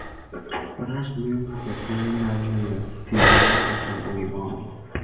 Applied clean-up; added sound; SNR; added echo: none; Breathing; -2 dB; reverberation time 1.0 s.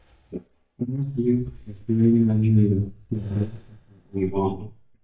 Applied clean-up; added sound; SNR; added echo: neural mask model DeepFilterNet 3.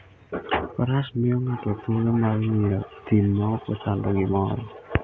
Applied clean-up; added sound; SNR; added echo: none; none; none; none.